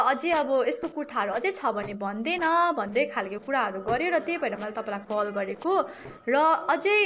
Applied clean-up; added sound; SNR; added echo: neural separator model SepFormer DNS4.